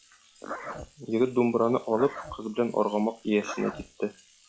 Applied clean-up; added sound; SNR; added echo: classical method log-MMSE.